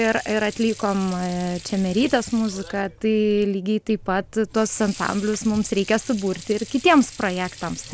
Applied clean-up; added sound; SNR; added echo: none; Sink (filling or washing) / Water; 18 dB; none.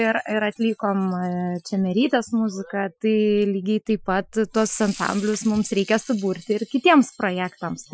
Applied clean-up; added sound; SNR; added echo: classical method Wiener filter.